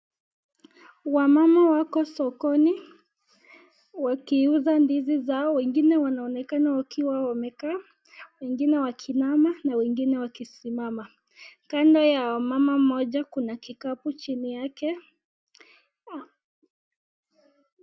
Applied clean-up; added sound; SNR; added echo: none; none; none; none.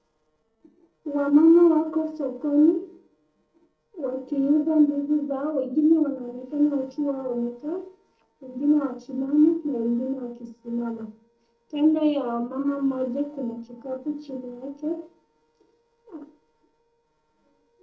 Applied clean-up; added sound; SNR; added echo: neural separator model SepFormer DNS4.